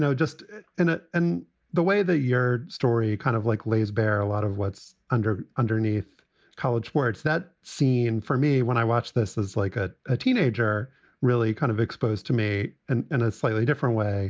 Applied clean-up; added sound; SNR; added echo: none; none; none; none.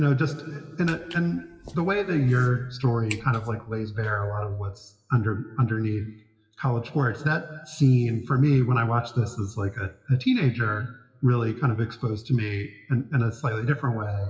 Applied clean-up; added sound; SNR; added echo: classical method WPE with log-MMSE.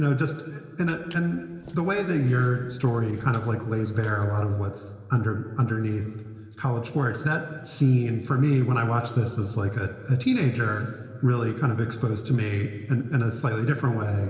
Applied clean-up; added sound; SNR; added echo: neural separator model SepFormer DNS4.